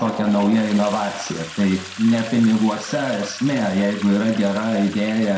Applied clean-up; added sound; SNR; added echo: none; Toilet flush; 15 dB; reverberation time 0.2 s.